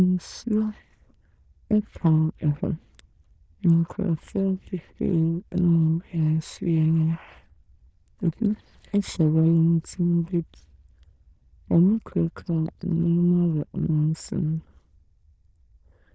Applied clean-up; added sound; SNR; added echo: neural diffusion model UNIVERSE++.